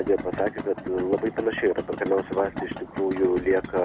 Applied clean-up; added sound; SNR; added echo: none; Idling; 9 dB; none.